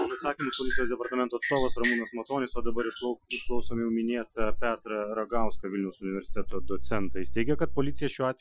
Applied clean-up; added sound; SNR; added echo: classical method Wiener filter.